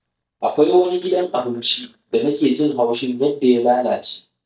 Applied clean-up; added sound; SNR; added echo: neural mask model DeepFilterNet 3.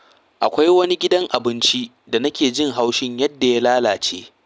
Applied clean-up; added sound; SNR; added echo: none; none; none; none.